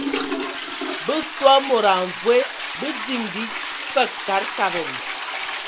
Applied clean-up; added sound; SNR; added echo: none; Toilet flush; 5 dB; none.